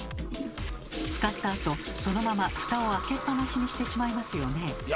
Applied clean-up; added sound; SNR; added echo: none; none; none; none.